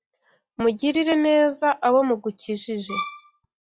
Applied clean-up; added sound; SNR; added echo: classical method log-MMSE.